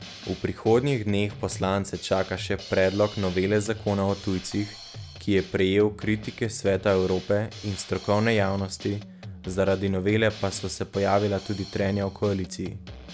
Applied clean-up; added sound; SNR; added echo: none; Drum kit; 16 dB; none.